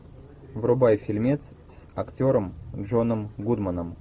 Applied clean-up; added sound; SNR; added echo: none; none; none; none.